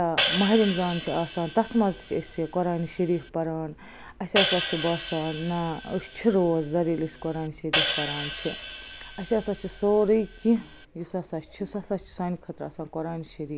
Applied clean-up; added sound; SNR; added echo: none; Hi-hat; 2 dB; none.